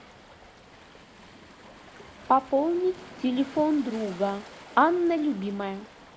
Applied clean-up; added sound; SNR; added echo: none; Waves, surf; 19 dB; none.